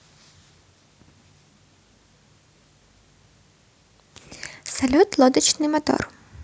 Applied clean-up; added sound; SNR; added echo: none; none; none; none.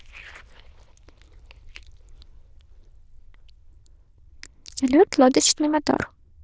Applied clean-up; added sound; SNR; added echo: neural diffusion model UNIVERSE++.